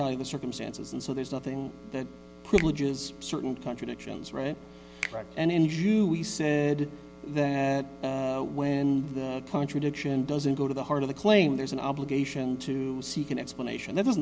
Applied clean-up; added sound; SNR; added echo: none; Finger snapping; 16 dB; none.